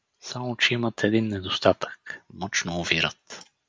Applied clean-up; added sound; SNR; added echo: none; none; none; none.